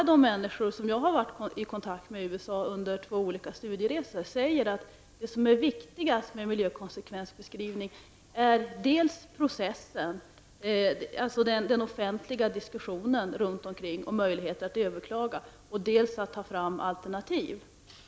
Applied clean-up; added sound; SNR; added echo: none; none; none; none.